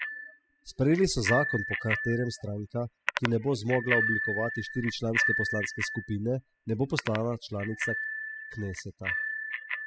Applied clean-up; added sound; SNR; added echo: classical method spectral subtraction.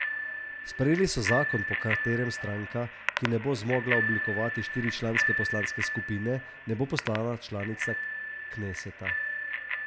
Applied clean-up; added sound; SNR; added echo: none; Bicycle bell; 1 dB; none.